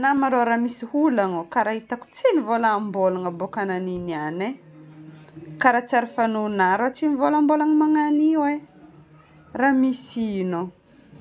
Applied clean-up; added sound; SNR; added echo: none; none; none; none.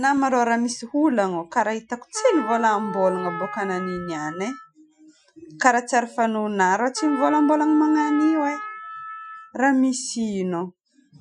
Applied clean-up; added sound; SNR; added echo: classical method Wiener filter.